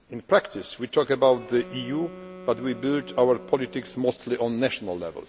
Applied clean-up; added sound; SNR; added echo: none; Wind instrument, woodwind instrument; 18 dB; none.